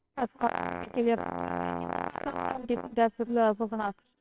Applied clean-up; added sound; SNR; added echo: neural separator model SepFormer WHAMR!.